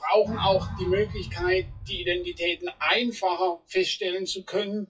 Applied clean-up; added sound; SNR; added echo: classical method WPE with log-MMSE.